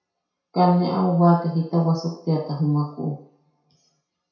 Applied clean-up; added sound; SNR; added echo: none; none; none; reverberation time 0.6 s.